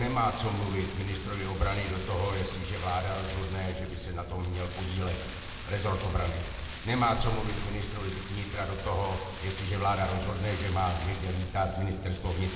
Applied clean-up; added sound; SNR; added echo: none; Rain; 6 dB; reverberation time 1.5 s.